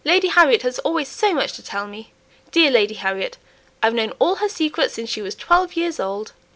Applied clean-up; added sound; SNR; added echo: none; none; none; none.